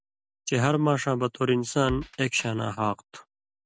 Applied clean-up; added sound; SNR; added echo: none; Drum kit; 14 dB; none.